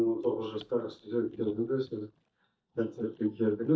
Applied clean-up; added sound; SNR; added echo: neural mask model DeepFilterNet 3.